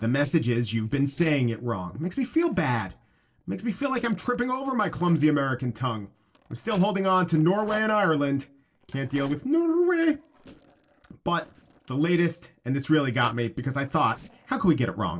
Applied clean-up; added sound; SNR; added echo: neural separator model SepFormer DNS4.